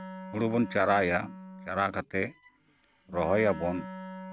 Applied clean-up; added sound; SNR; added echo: none; Wind instrument, woodwind instrument; 13 dB; none.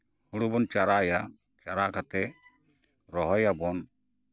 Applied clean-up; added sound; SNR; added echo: none; none; none; none.